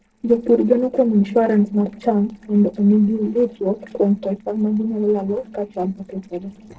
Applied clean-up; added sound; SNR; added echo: neural separator model SepFormer DNS4.